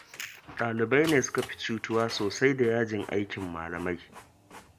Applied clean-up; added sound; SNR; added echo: none; Printer; 18 dB; none.